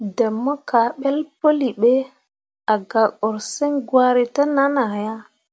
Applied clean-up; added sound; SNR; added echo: none; none; none; none.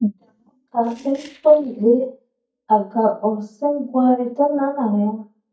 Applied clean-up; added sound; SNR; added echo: neural mask model DeepFilterNet 3.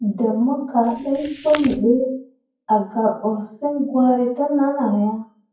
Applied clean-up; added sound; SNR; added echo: classical method WPE with log-MMSE.